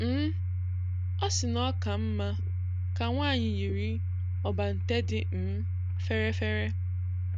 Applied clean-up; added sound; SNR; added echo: none; Domestic sounds, home sounds; -4 dB; none.